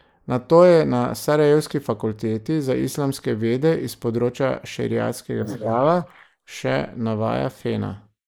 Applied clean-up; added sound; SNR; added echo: neural mask model Resemble Enhance denoiser.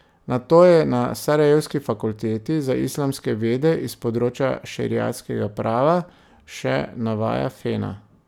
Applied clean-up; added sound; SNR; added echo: none; none; none; none.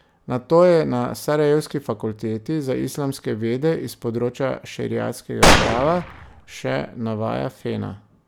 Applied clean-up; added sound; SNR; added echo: none; Gunshot, gunfire; -4 dB; none.